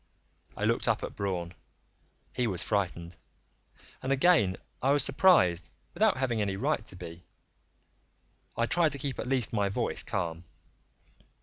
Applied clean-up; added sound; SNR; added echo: none; none; none; none.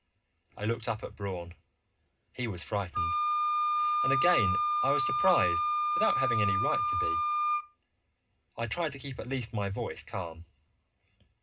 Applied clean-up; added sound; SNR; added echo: none; Wind instrument, woodwind instrument; -2 dB; reverberation time 0.2 s.